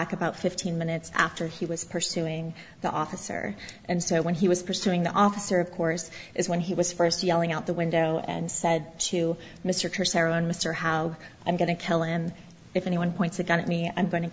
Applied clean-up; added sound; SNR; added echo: none; none; none; none.